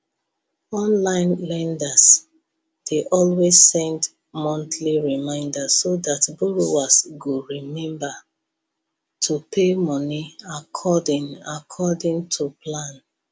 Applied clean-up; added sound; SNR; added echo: none; none; none; none.